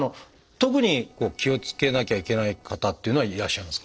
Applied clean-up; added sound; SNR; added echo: neural separator model SepFormer DNS4.